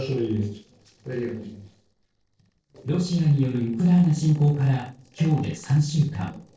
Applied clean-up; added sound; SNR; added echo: neural separator model SepFormer DNS4.